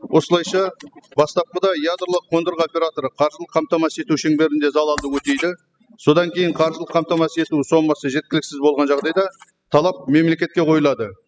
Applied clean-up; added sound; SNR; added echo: classical method spectral subtraction.